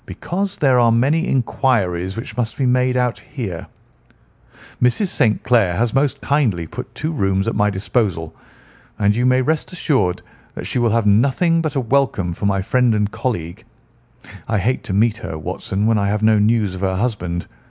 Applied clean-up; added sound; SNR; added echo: none; none; none; none.